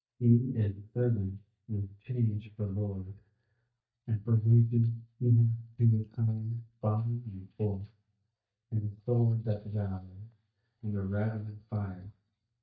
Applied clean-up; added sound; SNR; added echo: neural mask model DeepFilterNet 3.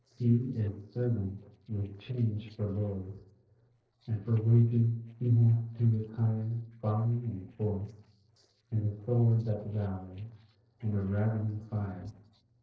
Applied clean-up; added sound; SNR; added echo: neural separator model SepFormer DNS4.